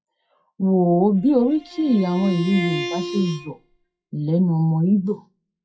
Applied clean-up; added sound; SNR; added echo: classical method WPE with log-MMSE.